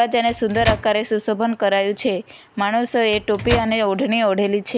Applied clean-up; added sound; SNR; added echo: none; Microwave oven; 10 dB; none.